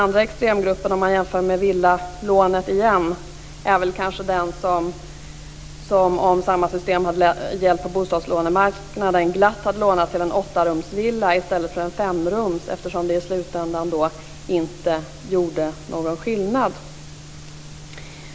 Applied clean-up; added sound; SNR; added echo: none; none; none; none.